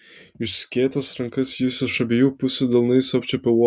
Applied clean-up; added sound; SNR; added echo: none; none; none; none.